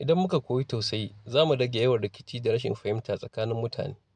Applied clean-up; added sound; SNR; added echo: none; none; none; none.